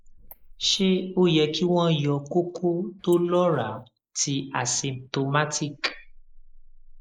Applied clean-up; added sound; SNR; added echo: neural mask model Resemble Enhance denoiser.